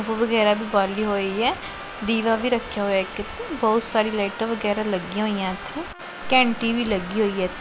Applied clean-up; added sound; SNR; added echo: none; Trumpet; 18 dB; none.